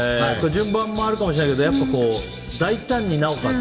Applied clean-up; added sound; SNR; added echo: none; Bell; 8 dB; reverberation time 1.5 s.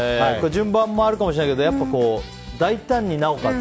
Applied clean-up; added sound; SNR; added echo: none; none; none; none.